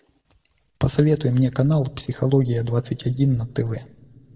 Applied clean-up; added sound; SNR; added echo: none; none; none; reverberation time 1.3 s.